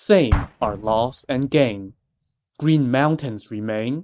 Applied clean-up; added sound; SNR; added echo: neural mask model RNNoise.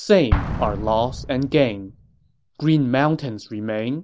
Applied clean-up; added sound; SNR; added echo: none; Explosion; 8 dB; none.